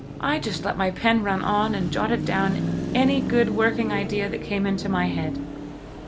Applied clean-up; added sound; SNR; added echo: none; Car passing by / Traffic noise, roadway noise / Engine; 5 dB; none.